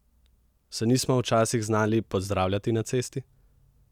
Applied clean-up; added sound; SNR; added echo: none; none; none; none.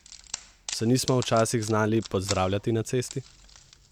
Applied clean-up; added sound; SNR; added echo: none; Wood; 15 dB; none.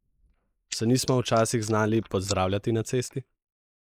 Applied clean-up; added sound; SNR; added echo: neural mask model Resemble Enhance denoiser.